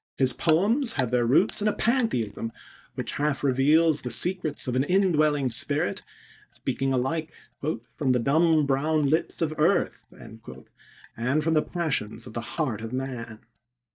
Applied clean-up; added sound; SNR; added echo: neural mask model DeepFilterNet 3.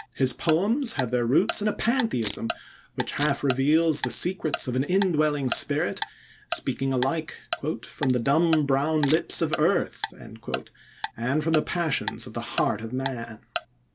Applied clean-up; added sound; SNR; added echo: none; Camera + Tick-tock; 11 dB; none.